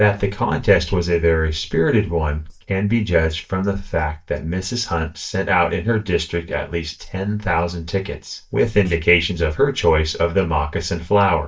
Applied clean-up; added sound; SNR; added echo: neural mask model DeepFilterNet 3.